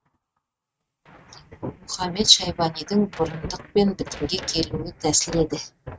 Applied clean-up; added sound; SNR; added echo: neural mask model RNNoise.